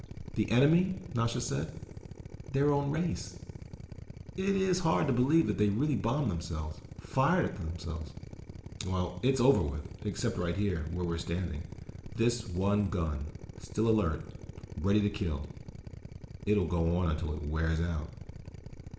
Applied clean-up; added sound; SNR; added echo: none; Drill; 13 dB; reverberation time 0.8 s.